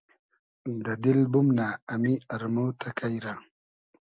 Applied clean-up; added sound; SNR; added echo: none; none; none; none.